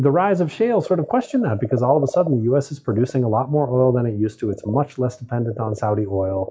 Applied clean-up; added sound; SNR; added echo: classical method WPE with log-MMSE.